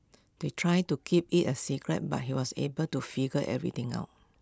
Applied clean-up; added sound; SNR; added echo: none; none; none; none.